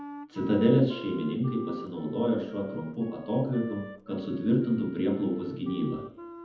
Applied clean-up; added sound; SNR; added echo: none; Wind instrument, woodwind instrument; 15 dB; reverberation time 1.0 s.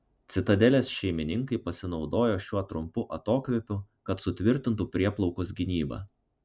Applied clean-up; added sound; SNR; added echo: none; none; none; none.